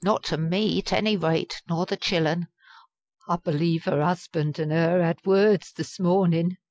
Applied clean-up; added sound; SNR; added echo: neural mask model Resemble Enhance denoiser.